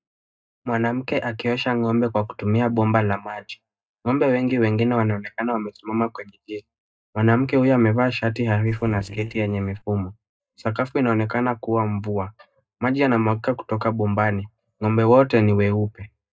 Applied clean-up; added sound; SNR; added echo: neural mask model DeepFilterNet 3.